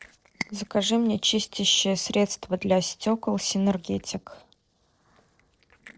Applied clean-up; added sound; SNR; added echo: neural separator model SepFormer DNS4.